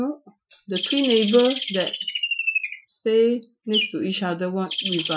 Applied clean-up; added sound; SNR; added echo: classical method Wiener filter.